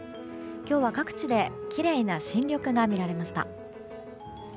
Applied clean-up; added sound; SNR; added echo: none; none; none; none.